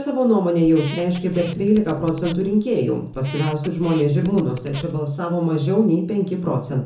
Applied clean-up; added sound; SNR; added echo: none; Squeak; 19 dB; reverberation time 0.6 s.